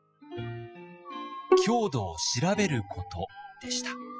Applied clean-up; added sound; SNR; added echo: classical method spectral subtraction.